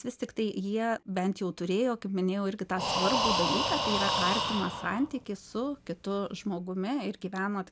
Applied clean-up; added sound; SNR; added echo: none; Breathing; 0 dB; none.